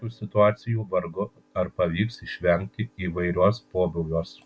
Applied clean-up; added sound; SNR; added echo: none; none; none; none.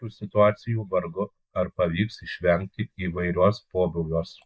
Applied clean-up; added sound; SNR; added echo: neural mask model Resemble Enhance denoiser.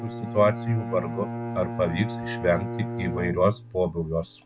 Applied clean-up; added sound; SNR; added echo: none; Bowed string instrument; 7 dB; none.